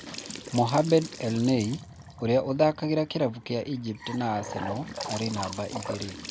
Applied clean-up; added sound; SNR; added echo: none; Trickle, dribble / Bathtub (filling or washing) / Sink (filling or washing) / Gurgling; 12 dB; none.